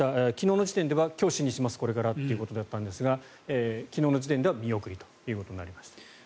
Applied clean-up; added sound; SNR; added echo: none; none; none; none.